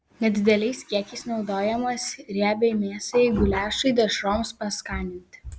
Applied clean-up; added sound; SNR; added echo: none; none; none; none.